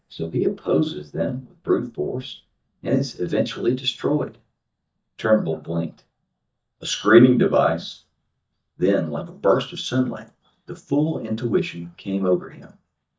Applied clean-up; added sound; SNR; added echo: neural mask model DeepFilterNet 3.